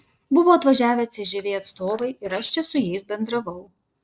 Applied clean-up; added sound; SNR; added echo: neural separator model SepFormer DNS4.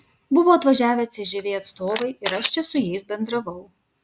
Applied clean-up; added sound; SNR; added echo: none; Camera; 10 dB; none.